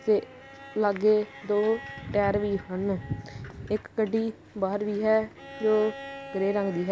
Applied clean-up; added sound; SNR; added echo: none; Bowed string instrument; 18 dB; none.